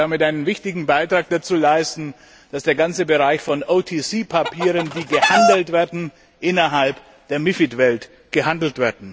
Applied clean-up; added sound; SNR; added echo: none; Chicken, rooster; -1 dB; none.